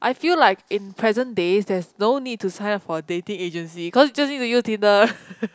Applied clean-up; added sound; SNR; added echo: none; none; none; none.